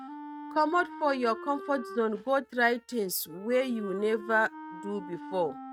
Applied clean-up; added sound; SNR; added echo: neural mask model RNNoise.